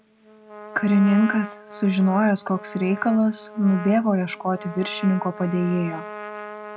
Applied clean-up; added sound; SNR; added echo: none; Trumpet; 15 dB; none.